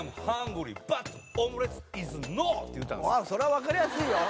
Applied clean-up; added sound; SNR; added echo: none; none; none; none.